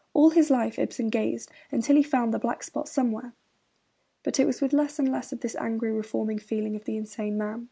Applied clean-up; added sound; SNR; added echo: none; none; none; none.